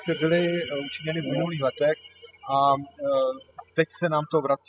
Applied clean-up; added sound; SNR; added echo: classical method spectral subtraction.